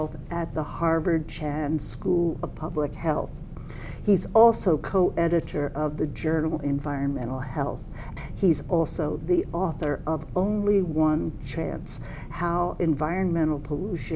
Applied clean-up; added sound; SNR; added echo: none; none; none; none.